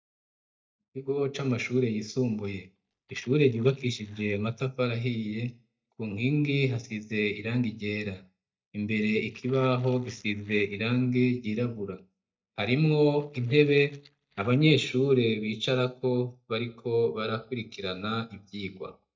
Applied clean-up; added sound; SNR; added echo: neural mask model DeepFilterNet 3.